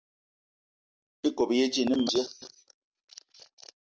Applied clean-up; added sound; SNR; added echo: none; none; none; none.